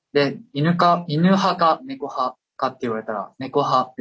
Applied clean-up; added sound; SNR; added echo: none; none; none; none.